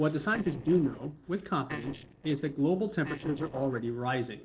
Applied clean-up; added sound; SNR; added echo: neural separator model SepFormer DNS4.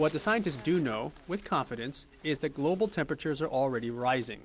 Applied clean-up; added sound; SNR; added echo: none; none; none; none.